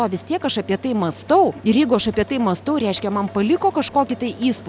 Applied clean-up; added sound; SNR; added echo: none; none; none; none.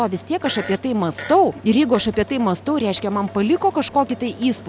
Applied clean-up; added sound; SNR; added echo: none; Fart; 17 dB; none.